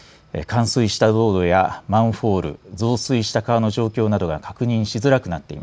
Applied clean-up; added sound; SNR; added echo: none; none; none; none.